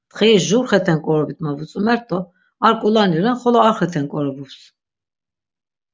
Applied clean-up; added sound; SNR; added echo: none; none; none; none.